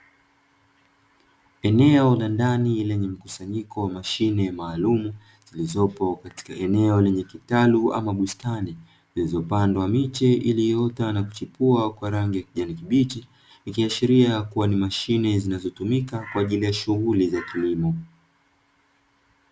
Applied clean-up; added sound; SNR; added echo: none; none; none; none.